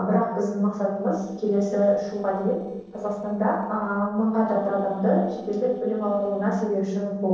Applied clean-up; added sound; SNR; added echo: neural separator model SepFormer DNS4.